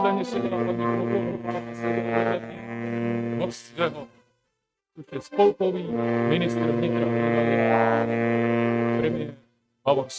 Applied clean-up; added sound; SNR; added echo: neural mask model RNNoise.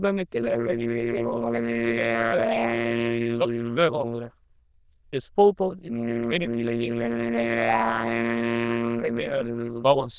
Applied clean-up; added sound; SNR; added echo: neural diffusion model UNIVERSE++.